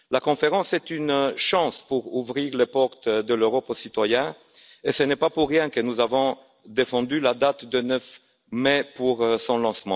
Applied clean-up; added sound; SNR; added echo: none; none; none; none.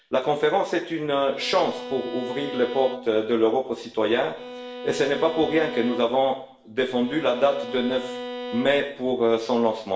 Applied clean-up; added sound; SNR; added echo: none; Bowed string instrument; 11 dB; reverberation time 0.7 s.